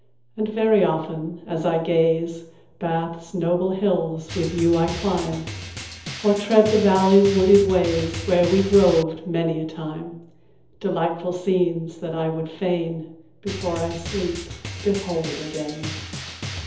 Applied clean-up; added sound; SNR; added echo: none; Drum; 14 dB; reverberation time 0.7 s.